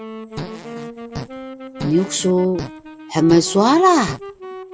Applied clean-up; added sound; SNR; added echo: none; Wind instrument, woodwind instrument + Fart; 12 dB; none.